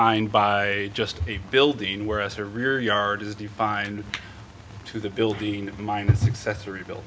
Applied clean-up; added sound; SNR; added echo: none; none; none; none.